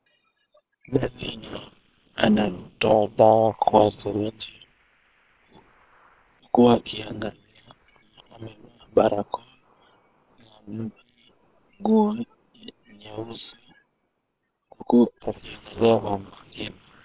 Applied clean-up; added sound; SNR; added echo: neural separator model SepFormer WHAM!.